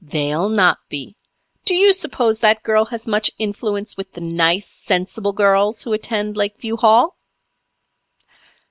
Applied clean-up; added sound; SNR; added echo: none; none; none; none.